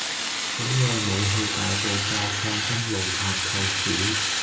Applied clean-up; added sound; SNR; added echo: none; Fire; -2 dB; reverberation time 0.3 s.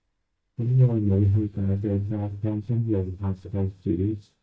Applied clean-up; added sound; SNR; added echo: neural mask model DeepFilterNet 3.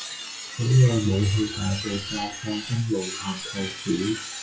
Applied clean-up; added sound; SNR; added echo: classical method WPE with log-MMSE.